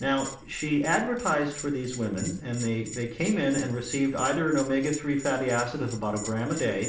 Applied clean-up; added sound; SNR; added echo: none; Bell; 13 dB; reverberation time 0.5 s.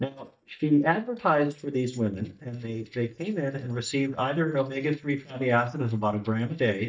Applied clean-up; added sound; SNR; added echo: neural mask model DeepFilterNet 3.